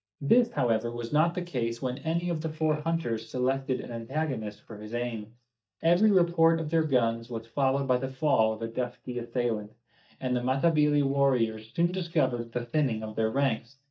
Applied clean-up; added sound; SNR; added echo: neural mask model DeepFilterNet 3.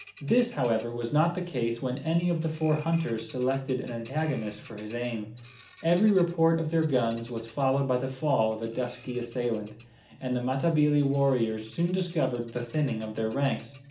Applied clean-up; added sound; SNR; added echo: none; Bird vocalization, bird call, bird song; 19 dB; reverberation time 0.4 s.